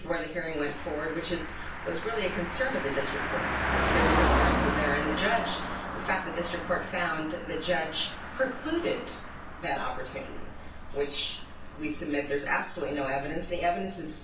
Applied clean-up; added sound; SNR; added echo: none; Car passing by; 1 dB; reverberation time 0.3 s.